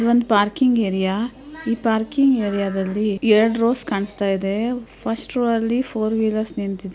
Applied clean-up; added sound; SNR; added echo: none; none; none; none.